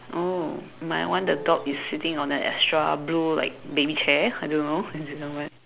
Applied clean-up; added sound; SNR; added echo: none; Plucked string instrument; 17 dB; none.